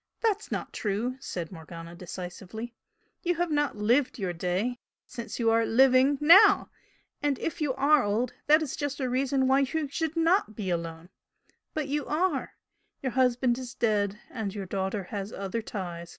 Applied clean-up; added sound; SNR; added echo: none; none; none; none.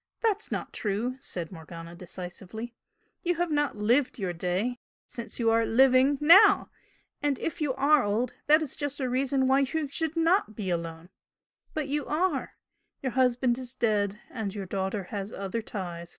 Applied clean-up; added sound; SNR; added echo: neural mask model Resemble Enhance denoiser.